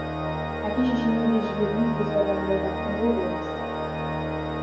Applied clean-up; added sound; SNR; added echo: none; Organ; 2 dB; reverberation time 0.9 s.